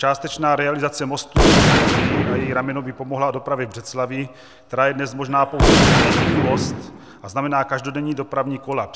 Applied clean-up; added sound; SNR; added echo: none; Gunshot, gunfire; -2 dB; none.